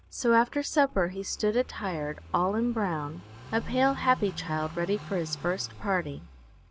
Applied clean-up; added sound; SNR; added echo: none; Car passing by / Idling; 16 dB; none.